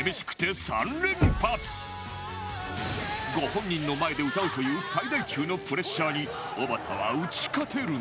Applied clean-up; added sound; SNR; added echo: none; Knock; 3 dB; none.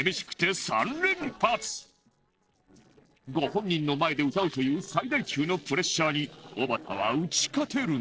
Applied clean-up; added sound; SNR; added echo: neural separator model SepFormer DNS4.